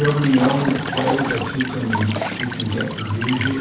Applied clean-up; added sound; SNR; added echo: none; Walk, footsteps / Stream / Trickle, dribble / Chirp, tweet; 4 dB; reverberation time 0.7 s.